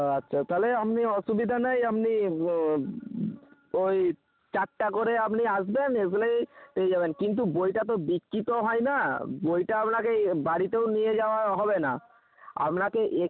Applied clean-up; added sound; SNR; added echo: none; none; none; none.